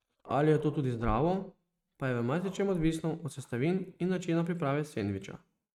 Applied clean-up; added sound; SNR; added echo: neural mask model RNNoise.